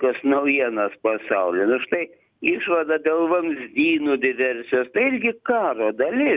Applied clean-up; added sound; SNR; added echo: none; none; none; none.